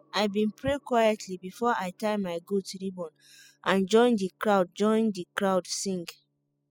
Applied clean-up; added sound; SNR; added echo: classical method spectral subtraction.